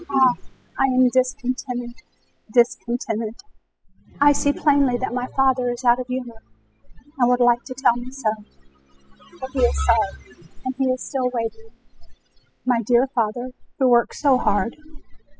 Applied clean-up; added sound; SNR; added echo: classical method spectral subtraction.